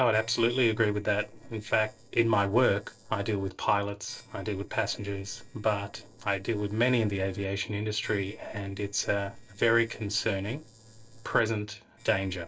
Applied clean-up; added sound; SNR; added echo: neural separator model SepFormer DNS4.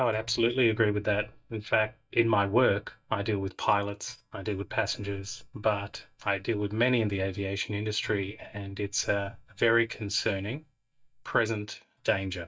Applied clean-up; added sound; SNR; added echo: neural mask model DeepFilterNet 3.